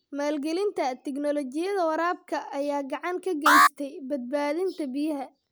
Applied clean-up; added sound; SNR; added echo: none; Alarm; -4 dB; none.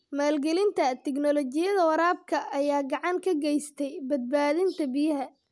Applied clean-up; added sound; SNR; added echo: none; none; none; none.